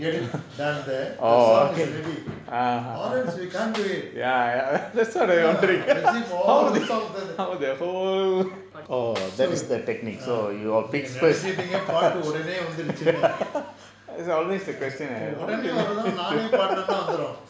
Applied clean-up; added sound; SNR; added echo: none; Snare drum; 18 dB; none.